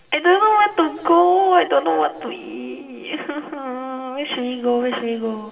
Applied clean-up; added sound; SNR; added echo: none; none; none; reverberation time 2.6 s.